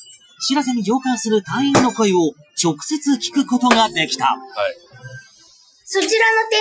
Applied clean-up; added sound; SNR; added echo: classical method Wiener filter.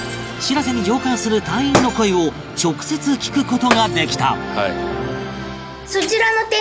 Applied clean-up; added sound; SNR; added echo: none; Shatter; 9 dB; none.